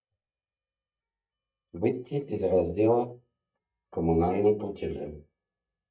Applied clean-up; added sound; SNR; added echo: neural mask model DeepFilterNet 3.